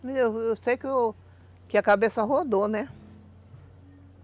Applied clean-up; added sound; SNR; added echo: none; none; none; none.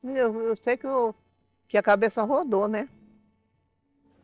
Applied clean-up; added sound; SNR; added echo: neural separator model SepFormer DNS4.